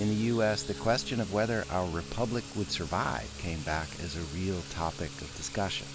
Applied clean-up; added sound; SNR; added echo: none; Sink (filling or washing) / Water tap, faucet; 14 dB; none.